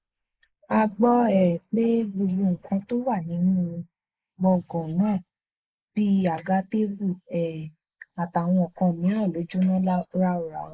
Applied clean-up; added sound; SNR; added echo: neural mask model Resemble Enhance denoiser.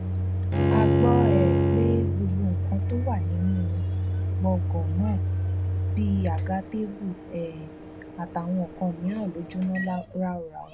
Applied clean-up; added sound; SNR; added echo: none; Microwave oven + Bowed string instrument; -5 dB; none.